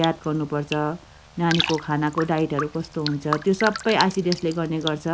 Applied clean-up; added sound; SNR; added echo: none; Raindrop; 9 dB; none.